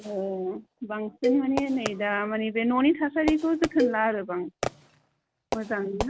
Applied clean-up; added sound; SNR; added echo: none; Cowbell + Fireworks; 7 dB; none.